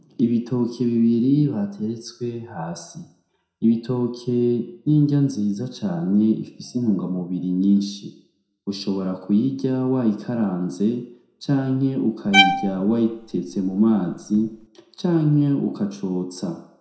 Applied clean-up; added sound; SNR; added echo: none; Bowed string instrument; 2 dB; reverberation time 0.6 s.